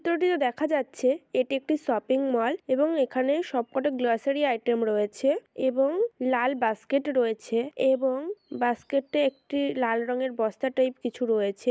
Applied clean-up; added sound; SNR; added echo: none; none; none; none.